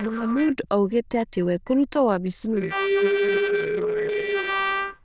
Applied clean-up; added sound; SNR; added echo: neural diffusion model UNIVERSE++.